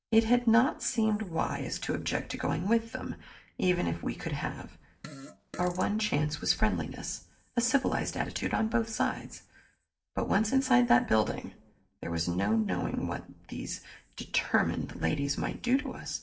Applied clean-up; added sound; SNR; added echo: neural separator model SepFormer DNS4.